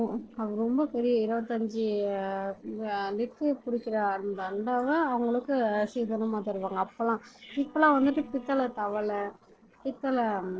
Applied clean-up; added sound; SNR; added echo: neural separator model SepFormer DNS4.